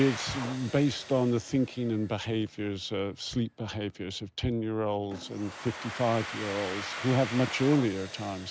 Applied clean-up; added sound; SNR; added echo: none; Domestic sounds, home sounds; 12 dB; none.